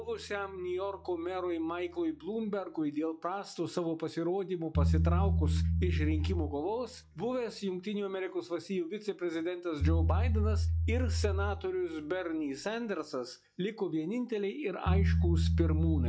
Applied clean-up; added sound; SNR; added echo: classical method log-MMSE.